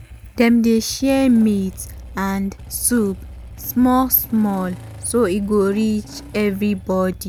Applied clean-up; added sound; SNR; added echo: none; Engine starting / Motorcycle; 17 dB; none.